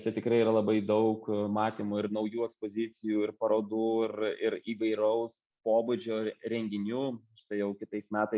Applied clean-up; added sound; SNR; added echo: none; none; none; none.